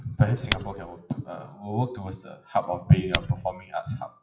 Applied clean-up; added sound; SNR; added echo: classical method WPE with log-MMSE.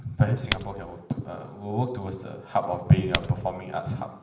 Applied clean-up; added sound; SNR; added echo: none; Typing; 4 dB; reverberation time 1.0 s.